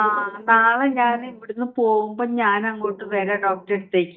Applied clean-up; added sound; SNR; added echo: neural mask model DeepFilterNet 3.